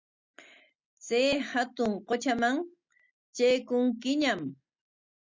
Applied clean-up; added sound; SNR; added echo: none; none; none; none.